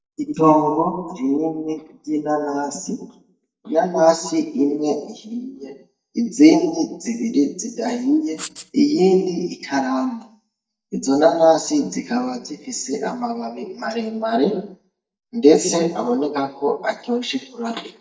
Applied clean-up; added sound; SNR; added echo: neural mask model DeepFilterNet 3.